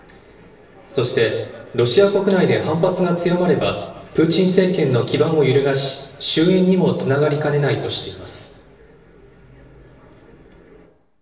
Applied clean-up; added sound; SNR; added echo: none; none; none; reverberation time 1.0 s.